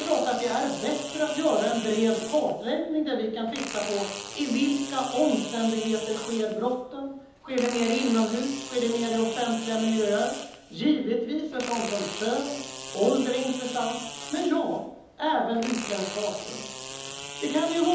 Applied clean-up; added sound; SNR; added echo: none; Fart; 11 dB; reverberation time 1.3 s.